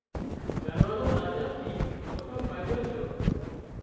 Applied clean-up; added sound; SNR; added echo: none; Wind; -4 dB; reverberation time 2.2 s.